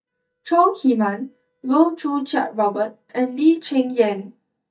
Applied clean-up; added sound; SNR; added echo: neural mask model DeepFilterNet 3.